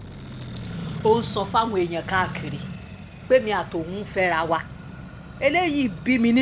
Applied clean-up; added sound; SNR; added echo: none; Accelerating, revving, vroom; 11 dB; none.